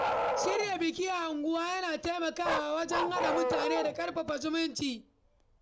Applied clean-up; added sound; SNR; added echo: none; Bark; 2 dB; none.